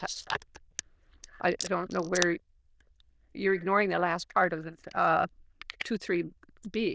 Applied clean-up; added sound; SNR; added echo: neural diffusion model UNIVERSE++.